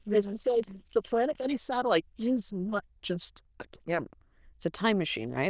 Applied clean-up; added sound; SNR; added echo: neural diffusion model UNIVERSE++.